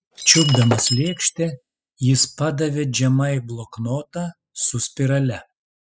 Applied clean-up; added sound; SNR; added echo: classical method spectral subtraction.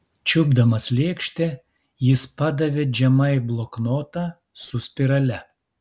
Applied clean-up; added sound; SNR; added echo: none; none; none; none.